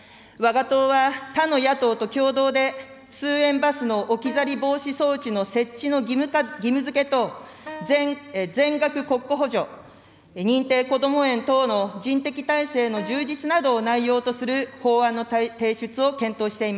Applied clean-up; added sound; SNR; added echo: none; Wind instrument, woodwind instrument; 18 dB; none.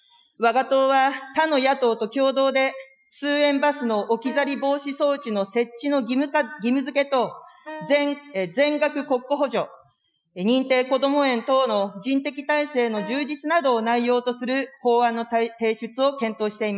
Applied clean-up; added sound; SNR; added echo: classical method Wiener filter.